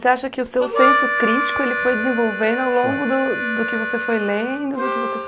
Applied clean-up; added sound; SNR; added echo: none; Harmonica; 1 dB; none.